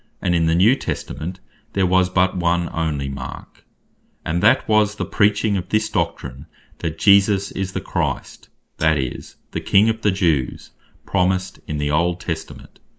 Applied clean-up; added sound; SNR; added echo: neural mask model Resemble Enhance denoiser.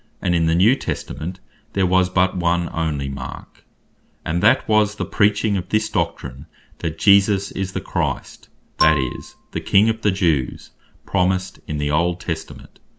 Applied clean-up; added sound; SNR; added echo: none; Marimba, xylophone; 7 dB; none.